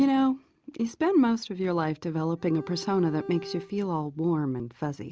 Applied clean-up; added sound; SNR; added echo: none; Bowed string instrument; 15 dB; none.